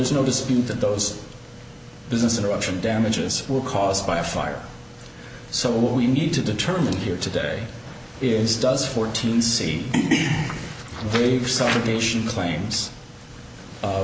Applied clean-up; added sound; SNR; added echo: none; none; none; none.